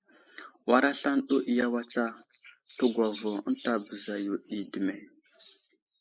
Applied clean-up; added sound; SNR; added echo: neural mask model Resemble Enhance denoiser.